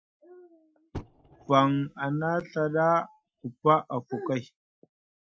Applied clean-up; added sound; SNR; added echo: classical method Wiener filter.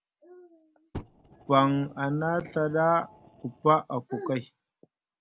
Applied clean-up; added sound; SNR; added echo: none; Fire; 19 dB; none.